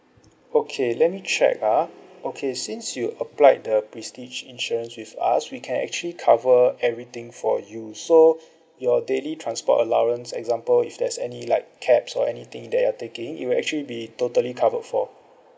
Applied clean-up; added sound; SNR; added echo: none; none; none; none.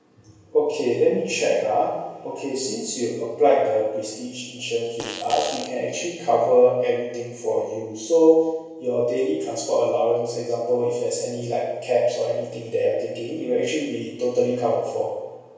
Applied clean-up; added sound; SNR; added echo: none; Fart; 10 dB; reverberation time 1.0 s.